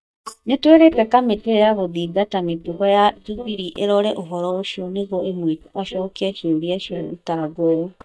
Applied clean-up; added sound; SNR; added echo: neural mask model DeepFilterNet 3.